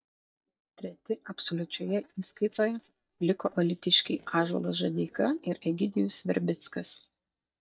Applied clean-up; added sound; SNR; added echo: neural mask model DeepFilterNet 3.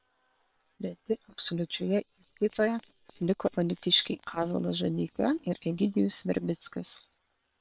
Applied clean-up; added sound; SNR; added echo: neural separator model SepFormer WHAM!.